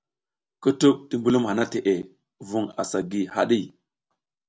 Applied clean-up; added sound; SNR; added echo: none; none; none; none.